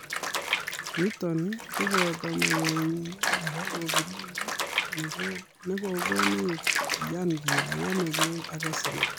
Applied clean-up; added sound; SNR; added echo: none; Bathtub (filling or washing) / Water; -1 dB; none.